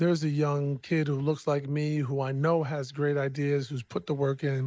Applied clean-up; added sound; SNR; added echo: neural mask model Resemble Enhance denoiser.